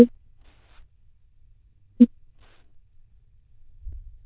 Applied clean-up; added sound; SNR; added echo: neural diffusion model UNIVERSE++.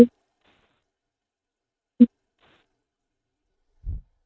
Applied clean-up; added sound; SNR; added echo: neural mask model RNNoise.